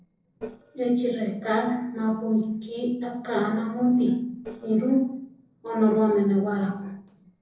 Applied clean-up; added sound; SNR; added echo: neural separator model SepFormer DNS4.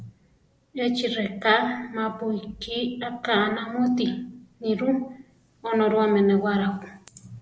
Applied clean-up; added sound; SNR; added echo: none; none; none; none.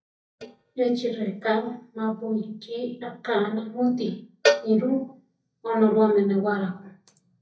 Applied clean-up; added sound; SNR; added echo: neural mask model DeepFilterNet 3.